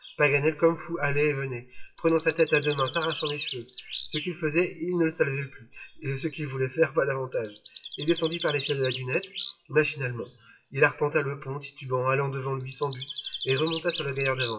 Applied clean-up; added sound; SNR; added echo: classical method WPE with log-MMSE.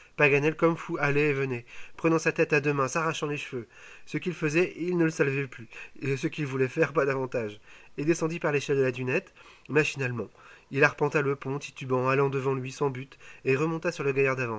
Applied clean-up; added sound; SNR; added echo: none; none; none; none.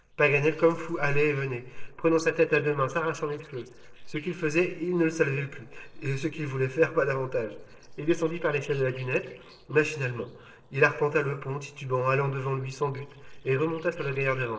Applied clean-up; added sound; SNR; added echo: neural separator model SepFormer DNS4.